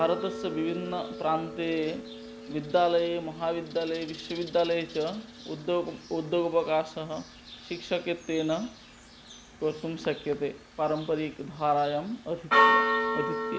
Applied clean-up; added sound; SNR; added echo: none; Church bell; 3 dB; none.